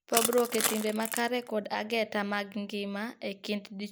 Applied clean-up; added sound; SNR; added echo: none; Crushing; 3 dB; none.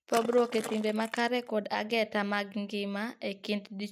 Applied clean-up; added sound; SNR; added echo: neural mask model RNNoise.